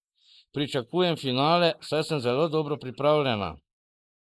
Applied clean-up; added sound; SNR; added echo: neural mask model Resemble Enhance denoiser.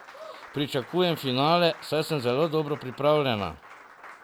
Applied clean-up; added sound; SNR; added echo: none; Applause; 19 dB; none.